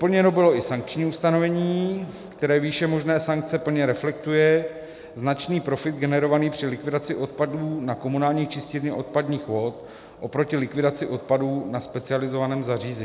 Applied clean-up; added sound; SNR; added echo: none; none; none; none.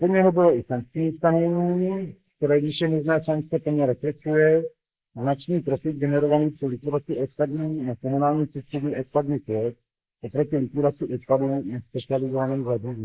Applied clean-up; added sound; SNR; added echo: neural mask model Resemble Enhance denoiser.